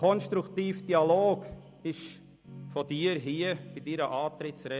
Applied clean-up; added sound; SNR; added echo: none; Guitar; 18 dB; none.